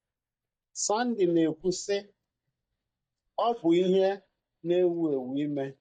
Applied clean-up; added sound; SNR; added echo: neural mask model DeepFilterNet 3.